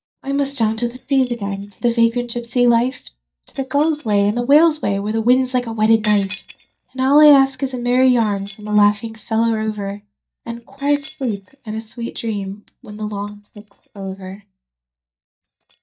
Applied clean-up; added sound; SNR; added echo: neural mask model DeepFilterNet 3.